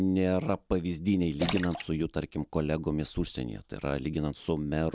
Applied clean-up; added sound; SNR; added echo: none; Splash, splatter; 9 dB; none.